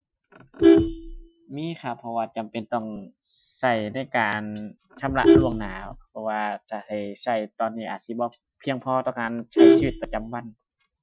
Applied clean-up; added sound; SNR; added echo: classical method Wiener filter.